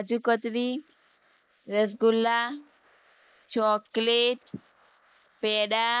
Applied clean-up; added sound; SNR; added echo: neural mask model Resemble Enhance denoiser.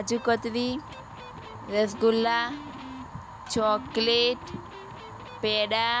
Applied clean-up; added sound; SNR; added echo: none; Electric guitar + Fire; 13 dB; none.